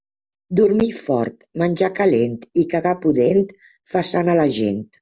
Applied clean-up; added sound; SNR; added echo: none; none; none; none.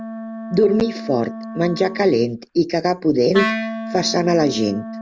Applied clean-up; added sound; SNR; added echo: none; Wind instrument, woodwind instrument; 9 dB; none.